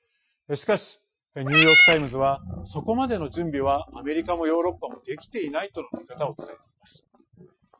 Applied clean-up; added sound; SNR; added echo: classical method Wiener filter.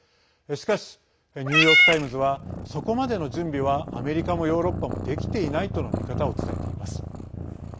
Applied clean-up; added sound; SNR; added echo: none; Meow / Purr; 0 dB; none.